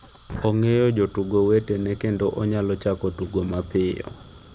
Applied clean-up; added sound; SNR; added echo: none; Fire; 19 dB; none.